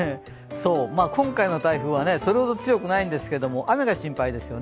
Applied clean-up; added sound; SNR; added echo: none; none; none; none.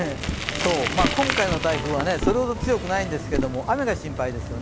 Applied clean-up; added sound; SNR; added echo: none; Bicycle + Drawer open or close; 3 dB; none.